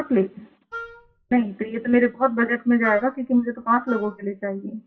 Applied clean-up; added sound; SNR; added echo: classical method WPE with log-MMSE.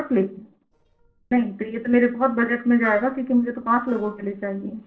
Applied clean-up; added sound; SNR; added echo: neural separator model SepFormer DNS4.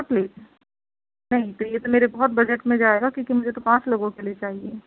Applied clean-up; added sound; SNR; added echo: none; none; none; none.